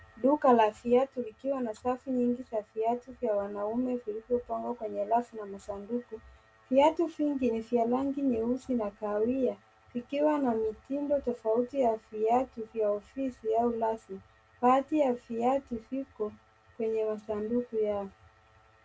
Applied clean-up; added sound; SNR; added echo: none; none; none; none.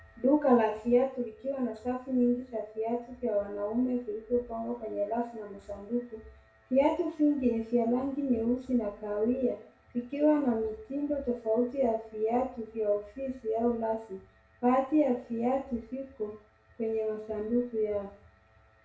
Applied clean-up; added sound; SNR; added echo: none; none; none; reverberation time 0.4 s.